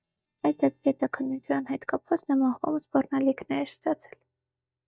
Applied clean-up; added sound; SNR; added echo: neural mask model DeepFilterNet 3.